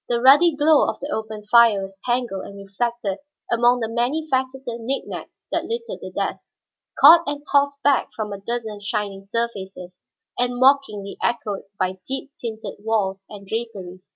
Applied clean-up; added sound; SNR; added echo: none; none; none; none.